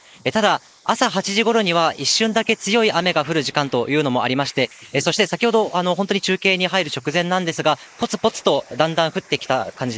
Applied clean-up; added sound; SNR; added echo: neural mask model Resemble Enhance denoiser.